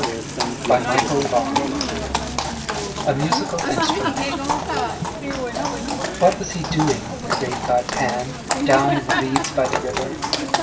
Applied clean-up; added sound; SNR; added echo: none; Livestock, farm animals, working animals; -1 dB; reverberation time 0.2 s.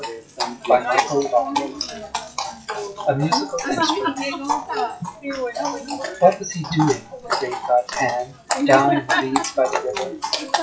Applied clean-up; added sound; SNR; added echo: classical method WPE with log-MMSE.